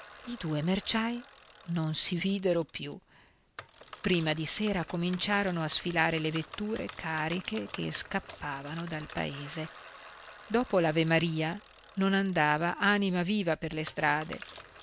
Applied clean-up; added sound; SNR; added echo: none; Bicycle; 18 dB; none.